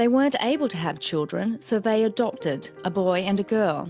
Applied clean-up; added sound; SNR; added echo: none; none; none; none.